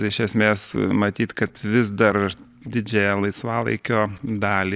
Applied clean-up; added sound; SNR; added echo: neural separator model SepFormer DNS4.